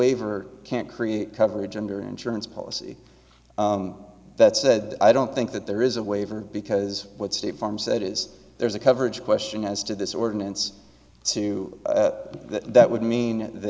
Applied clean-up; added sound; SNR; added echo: none; none; none; none.